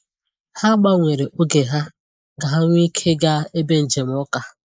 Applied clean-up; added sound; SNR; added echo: neural mask model Resemble Enhance denoiser.